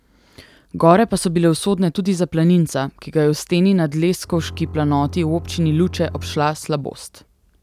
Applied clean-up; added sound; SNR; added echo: none; Bowed string instrument; 13 dB; none.